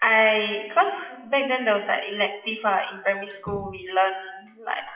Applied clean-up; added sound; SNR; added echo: classical method WPE with log-MMSE.